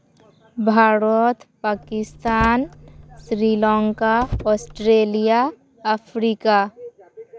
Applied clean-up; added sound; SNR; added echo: none; Car; 13 dB; none.